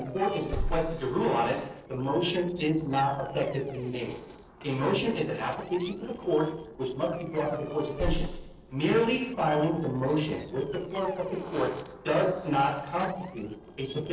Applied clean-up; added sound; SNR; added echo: neural separator model SepFormer DNS4.